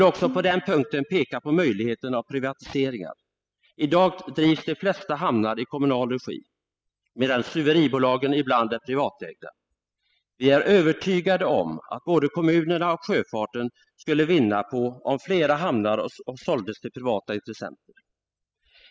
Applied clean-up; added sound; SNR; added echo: classical method spectral subtraction.